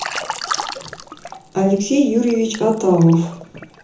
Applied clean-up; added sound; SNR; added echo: none; Liquid; 12 dB; reverberation time 0.6 s.